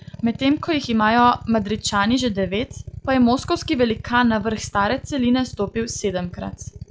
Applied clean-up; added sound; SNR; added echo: classical method log-MMSE.